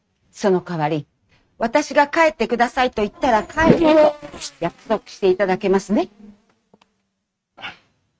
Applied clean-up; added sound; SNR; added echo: neural mask model RNNoise.